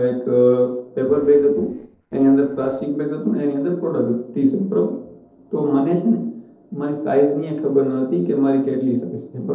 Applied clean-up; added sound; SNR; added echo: neural separator model SepFormer DNS4.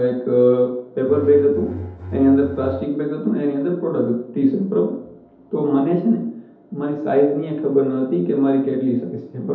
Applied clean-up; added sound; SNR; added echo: none; Bowed string instrument; 12 dB; reverberation time 2.2 s.